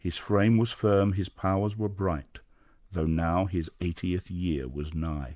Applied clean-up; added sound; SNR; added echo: neural mask model Resemble Enhance denoiser.